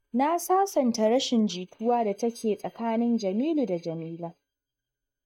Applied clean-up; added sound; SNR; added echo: neural mask model DeepFilterNet 3.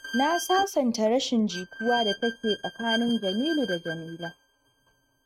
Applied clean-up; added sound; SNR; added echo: neural mask model RNNoise.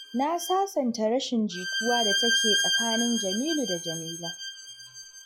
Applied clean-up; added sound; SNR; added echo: classical method log-MMSE.